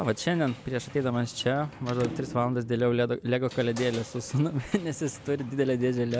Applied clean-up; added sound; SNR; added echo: none; Sliding door / Slam; 16 dB; none.